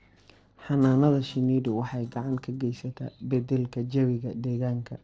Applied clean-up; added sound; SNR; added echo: neural separator model SepFormer DNS4.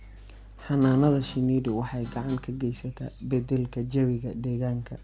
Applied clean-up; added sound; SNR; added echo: none; Guitar; 19 dB; none.